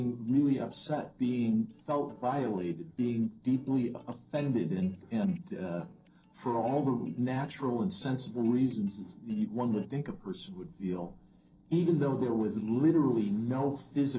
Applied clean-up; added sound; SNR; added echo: neural separator model SepFormer DNS4.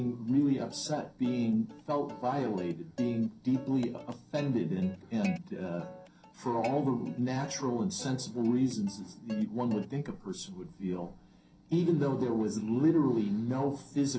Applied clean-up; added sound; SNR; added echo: none; Plucked string instrument; 20 dB; reverberation time 0.3 s.